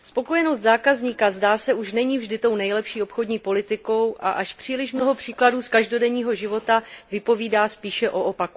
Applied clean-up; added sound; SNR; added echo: none; none; none; none.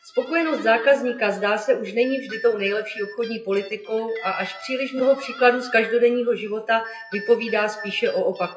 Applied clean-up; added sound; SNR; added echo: classical method WPE with log-MMSE.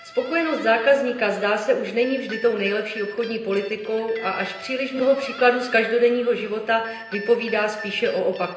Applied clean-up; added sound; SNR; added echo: none; Guitar; 17 dB; reverberation time 0.9 s.